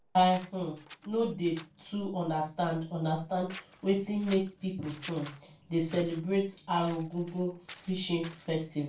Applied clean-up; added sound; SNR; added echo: none; Scissors; 18 dB; reverberation time 0.3 s.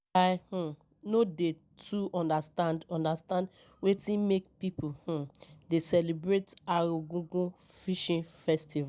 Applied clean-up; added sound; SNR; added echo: none; none; none; none.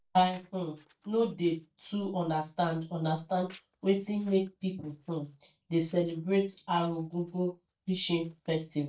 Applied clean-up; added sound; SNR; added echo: neural mask model DeepFilterNet 3.